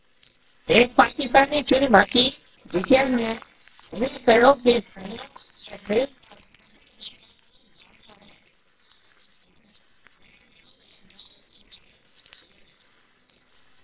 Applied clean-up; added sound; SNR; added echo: neural separator model SepFormer WHAMR!.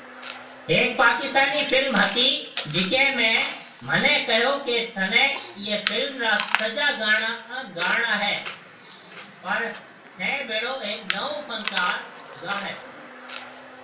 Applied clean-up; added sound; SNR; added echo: none; Chewing, mastication; 11 dB; reverberation time 0.2 s.